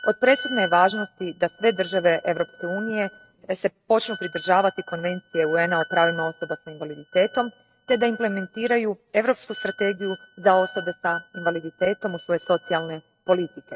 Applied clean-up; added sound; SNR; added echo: neural mask model RNNoise.